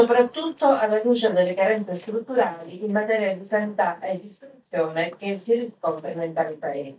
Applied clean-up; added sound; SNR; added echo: neural mask model DeepFilterNet 3.